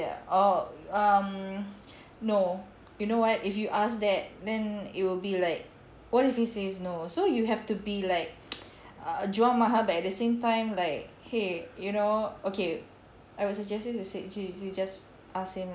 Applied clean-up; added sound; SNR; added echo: none; none; none; none.